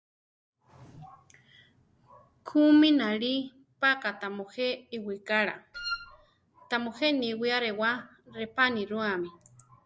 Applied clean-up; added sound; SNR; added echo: none; Wind instrument, woodwind instrument; 8 dB; none.